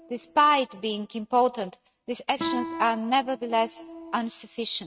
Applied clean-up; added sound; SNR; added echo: neural mask model RNNoise.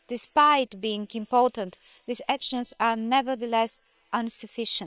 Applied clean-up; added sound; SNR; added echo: neural separator model SepFormer WHAM!.